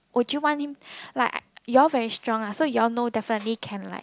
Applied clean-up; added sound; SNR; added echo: none; none; none; none.